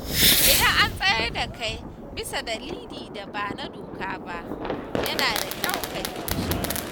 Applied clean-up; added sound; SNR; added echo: none; Fireworks; -2 dB; none.